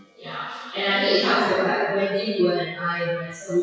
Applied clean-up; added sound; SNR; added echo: classical method WPE with log-MMSE.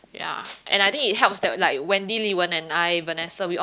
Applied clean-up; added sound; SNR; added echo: none; none; none; none.